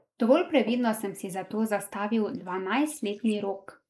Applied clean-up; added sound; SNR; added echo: neural mask model Resemble Enhance denoiser.